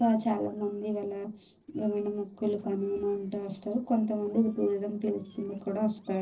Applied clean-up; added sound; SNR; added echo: neural separator model SepFormer DNS4.